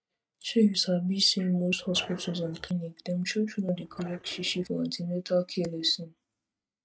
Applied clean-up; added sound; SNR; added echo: neural mask model RNNoise.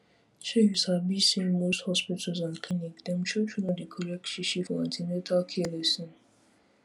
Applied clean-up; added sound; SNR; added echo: none; none; none; none.